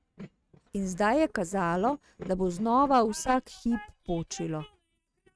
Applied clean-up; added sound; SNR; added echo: neural mask model RNNoise.